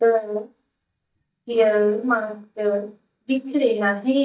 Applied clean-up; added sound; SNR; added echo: neural mask model DeepFilterNet 3.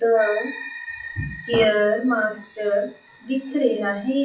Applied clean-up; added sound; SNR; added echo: classical method WPE with log-MMSE.